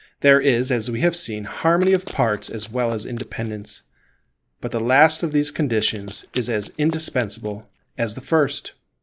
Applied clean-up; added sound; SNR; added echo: neural mask model Resemble Enhance denoiser.